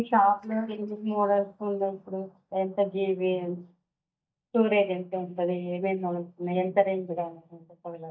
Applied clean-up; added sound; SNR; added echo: neural mask model DeepFilterNet 3.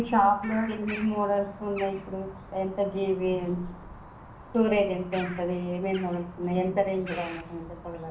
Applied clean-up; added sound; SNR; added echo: none; Bird vocalization, bird call, bird song; 15 dB; reverberation time 0.6 s.